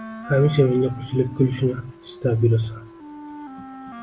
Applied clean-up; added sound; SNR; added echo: none; Wind instrument, woodwind instrument; 16 dB; none.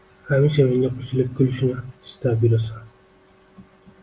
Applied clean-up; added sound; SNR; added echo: none; none; none; none.